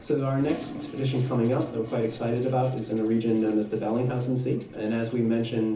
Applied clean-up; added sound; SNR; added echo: none; Toilet flush; 17 dB; reverberation time 0.7 s.